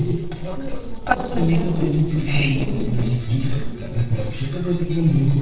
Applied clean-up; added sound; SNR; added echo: neural separator model SepFormer DNS4.